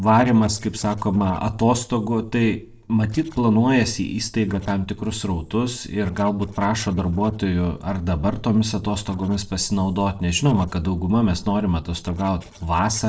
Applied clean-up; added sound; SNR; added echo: neural separator model SepFormer DNS4.